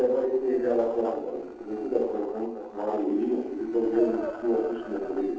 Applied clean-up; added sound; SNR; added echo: neural separator model SepFormer DNS4.